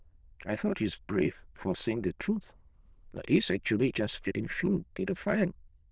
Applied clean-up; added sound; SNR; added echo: neural diffusion model UNIVERSE++.